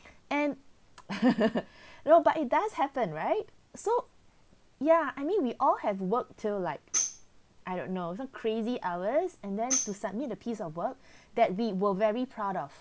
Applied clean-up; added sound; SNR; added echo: none; Tambourine; 7 dB; none.